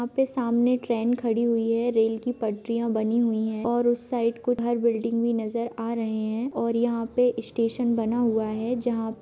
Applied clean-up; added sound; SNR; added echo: none; none; none; none.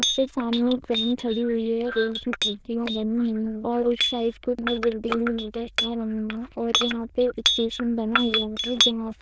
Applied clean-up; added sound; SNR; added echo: neural diffusion model UNIVERSE++.